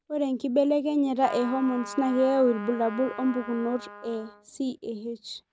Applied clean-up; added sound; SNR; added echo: none; Trumpet; 16 dB; none.